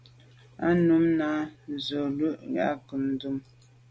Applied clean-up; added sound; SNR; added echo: none; none; none; none.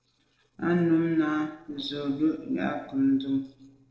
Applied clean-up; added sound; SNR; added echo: neural separator model SepFormer DNS4.